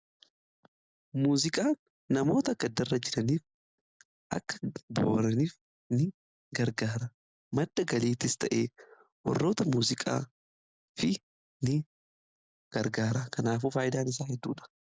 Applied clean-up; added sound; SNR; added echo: none; none; none; none.